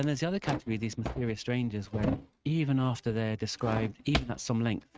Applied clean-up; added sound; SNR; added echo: neural mask model RNNoise.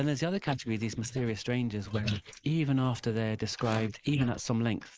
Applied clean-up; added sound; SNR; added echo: neural mask model Resemble Enhance denoiser.